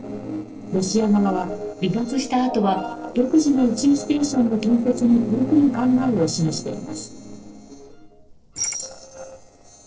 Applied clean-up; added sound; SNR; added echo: neural separator model SepFormer DNS4.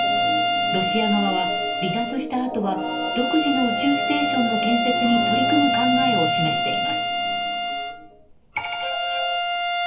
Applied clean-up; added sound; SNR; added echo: none; Bowed string instrument; -2 dB; reverberation time 0.3 s.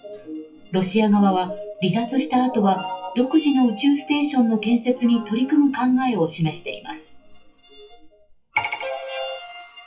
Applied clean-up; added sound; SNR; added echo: classical method WPE with log-MMSE.